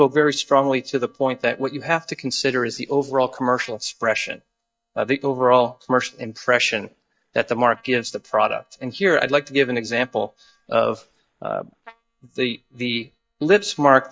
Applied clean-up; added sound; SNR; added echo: neural mask model DeepFilterNet 3.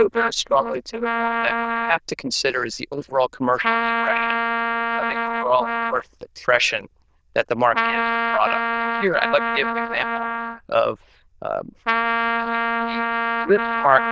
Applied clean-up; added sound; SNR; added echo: neural diffusion model UNIVERSE++.